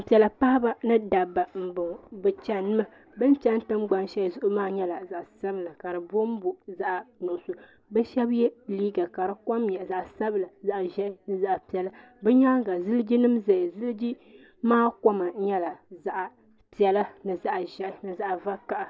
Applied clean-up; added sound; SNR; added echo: none; none; none; none.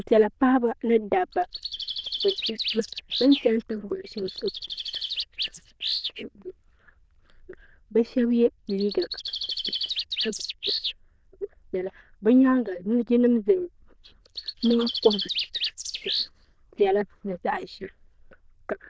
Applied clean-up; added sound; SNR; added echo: neural diffusion model UNIVERSE++.